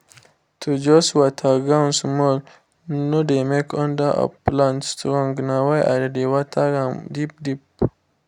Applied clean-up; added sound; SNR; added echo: none; none; none; none.